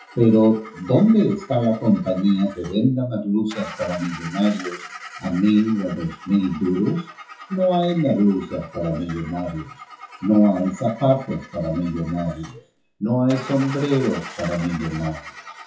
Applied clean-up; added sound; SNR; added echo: classical method WPE with log-MMSE.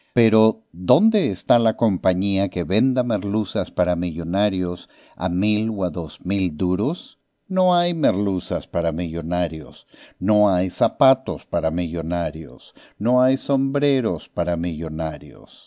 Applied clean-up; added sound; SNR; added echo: none; none; none; none.